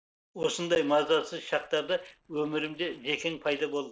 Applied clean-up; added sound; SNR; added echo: neural separator model SepFormer DNS4.